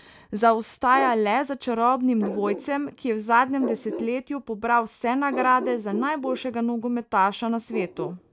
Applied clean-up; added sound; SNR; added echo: none; Bark; 13 dB; none.